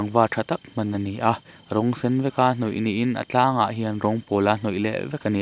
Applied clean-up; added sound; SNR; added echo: none; none; none; none.